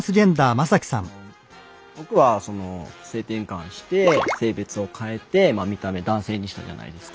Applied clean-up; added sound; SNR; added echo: none; none; none; none.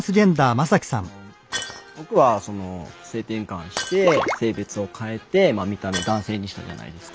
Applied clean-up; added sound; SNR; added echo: none; Shatter; 16 dB; none.